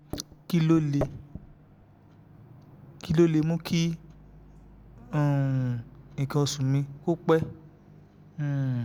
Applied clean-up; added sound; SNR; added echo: none; Microwave oven; 17 dB; none.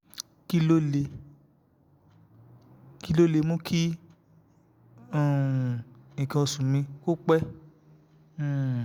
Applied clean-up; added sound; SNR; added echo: none; none; none; none.